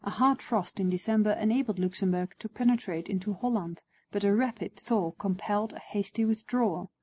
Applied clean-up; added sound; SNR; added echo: none; none; none; none.